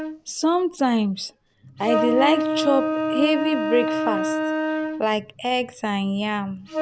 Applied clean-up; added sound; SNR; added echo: none; Wind instrument, woodwind instrument; 3 dB; none.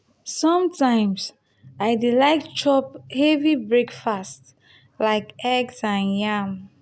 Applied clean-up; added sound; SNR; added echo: none; none; none; none.